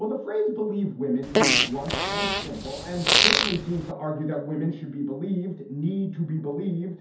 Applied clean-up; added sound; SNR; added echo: none; Fart; -5 dB; reverberation time 0.5 s.